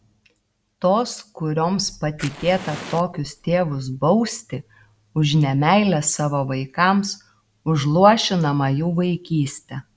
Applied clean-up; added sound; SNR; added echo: none; Fire; 17 dB; none.